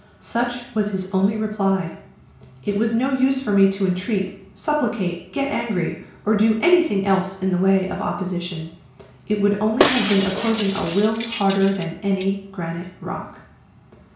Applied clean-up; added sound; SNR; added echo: none; Shatter; 5 dB; reverberation time 0.6 s.